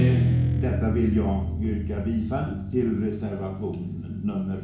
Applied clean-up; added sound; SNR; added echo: none; Guitar; 0 dB; reverberation time 0.6 s.